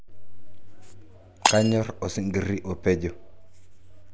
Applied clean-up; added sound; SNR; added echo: none; Shatter; 5 dB; none.